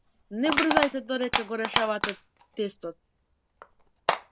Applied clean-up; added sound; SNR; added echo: none; Crushing; 1 dB; none.